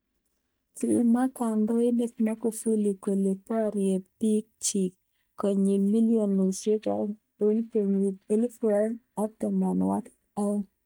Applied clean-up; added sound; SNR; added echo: neural mask model DeepFilterNet 3.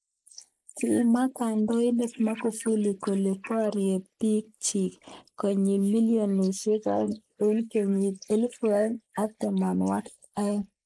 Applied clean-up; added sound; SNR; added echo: neural mask model Resemble Enhance denoiser.